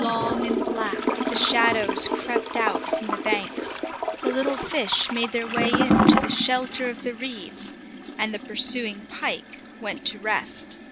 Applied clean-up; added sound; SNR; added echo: none; Toilet flush / Gurgling; 1 dB; none.